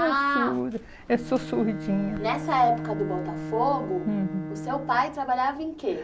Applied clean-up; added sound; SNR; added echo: none; Bowed string instrument; 10 dB; none.